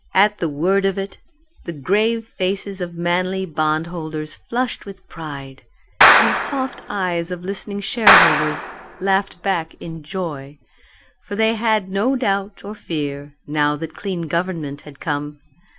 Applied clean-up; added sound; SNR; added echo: none; Clapping; -4 dB; none.